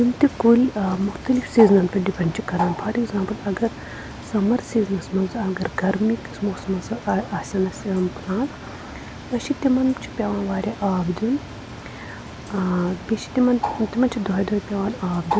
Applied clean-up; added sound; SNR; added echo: none; Bird; 11 dB; none.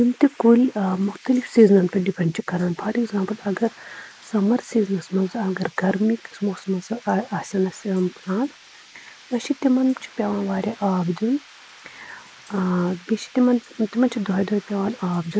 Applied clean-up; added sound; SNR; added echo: neural mask model Resemble Enhance denoiser.